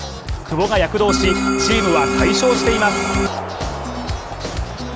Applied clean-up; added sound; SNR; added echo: none; Organ; 0 dB; none.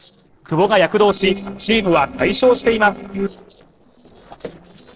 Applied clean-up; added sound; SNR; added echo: neural separator model SepFormer DNS4.